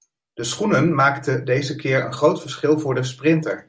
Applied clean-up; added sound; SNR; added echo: none; none; none; none.